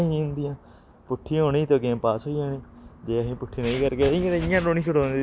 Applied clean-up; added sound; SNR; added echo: none; none; none; none.